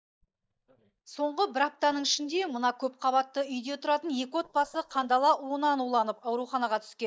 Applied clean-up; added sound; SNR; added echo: neural mask model DeepFilterNet 3.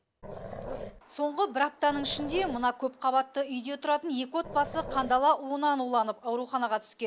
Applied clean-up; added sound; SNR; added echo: none; Growling; 11 dB; none.